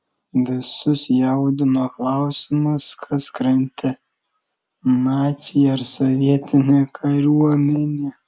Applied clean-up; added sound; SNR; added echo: none; none; none; none.